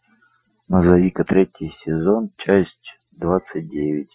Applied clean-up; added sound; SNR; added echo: classical method Wiener filter.